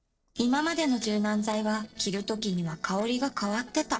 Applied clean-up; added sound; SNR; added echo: neural separator model SepFormer DNS4.